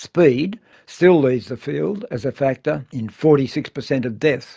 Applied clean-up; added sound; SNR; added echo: none; none; none; none.